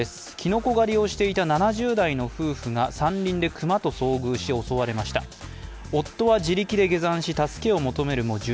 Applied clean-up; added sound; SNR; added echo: none; none; none; none.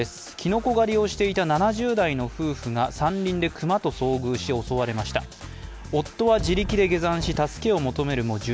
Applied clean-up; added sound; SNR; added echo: none; Wind; 7 dB; none.